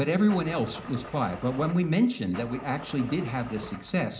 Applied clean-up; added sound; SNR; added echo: none; Engine starting / Car; 15 dB; reverberation time 0.4 s.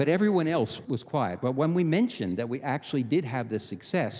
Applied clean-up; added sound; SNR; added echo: none; none; none; none.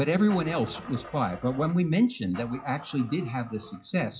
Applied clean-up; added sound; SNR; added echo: classical method WPE with log-MMSE.